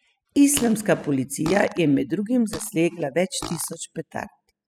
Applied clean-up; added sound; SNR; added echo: classical method spectral subtraction.